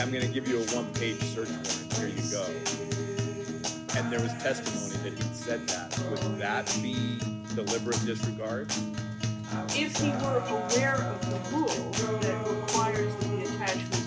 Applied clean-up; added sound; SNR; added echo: none; Acoustic guitar; -2 dB; none.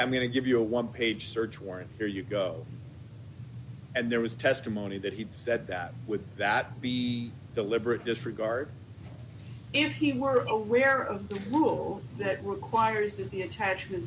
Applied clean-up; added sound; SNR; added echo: none; none; none; none.